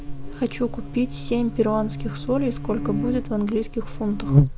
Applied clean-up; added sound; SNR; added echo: none; Buzz; 1 dB; none.